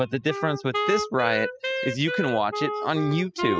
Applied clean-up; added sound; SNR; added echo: classical method spectral subtraction.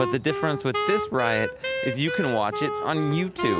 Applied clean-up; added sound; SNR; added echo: none; Wind instrument, woodwind instrument; 3 dB; none.